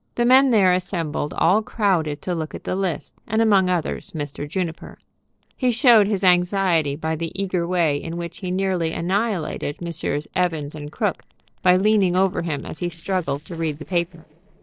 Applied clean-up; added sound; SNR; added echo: neural separator model SepFormer DNS4.